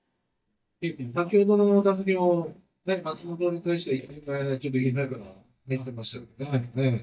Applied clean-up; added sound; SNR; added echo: neural mask model DeepFilterNet 3.